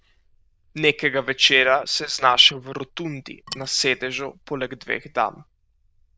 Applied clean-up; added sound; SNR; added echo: neural diffusion model UNIVERSE++.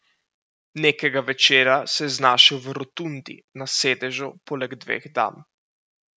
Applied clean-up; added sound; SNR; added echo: none; none; none; none.